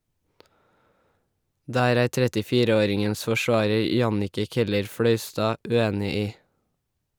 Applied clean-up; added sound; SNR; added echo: none; none; none; none.